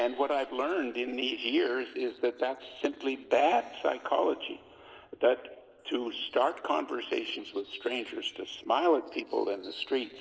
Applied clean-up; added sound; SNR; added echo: neural separator model SepFormer DNS4.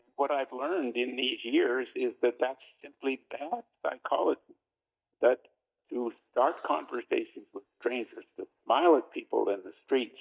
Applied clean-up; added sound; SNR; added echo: neural mask model DeepFilterNet 3.